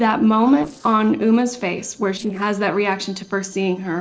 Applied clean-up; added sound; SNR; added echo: neural separator model SepFormer DNS4.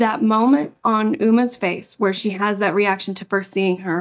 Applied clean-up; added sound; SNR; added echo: neural mask model DeepFilterNet 3.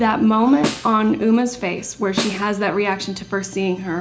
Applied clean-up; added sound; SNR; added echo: none; Snare drum; 12 dB; reverberation time 0.4 s.